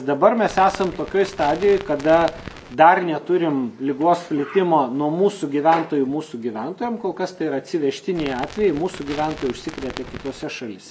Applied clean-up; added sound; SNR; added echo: none; Crackle; 15 dB; none.